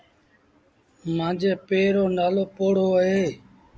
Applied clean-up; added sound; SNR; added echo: none; none; none; none.